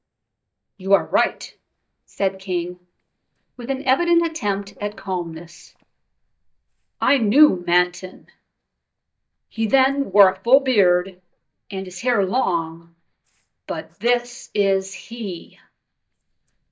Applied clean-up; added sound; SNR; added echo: neural mask model DeepFilterNet 3.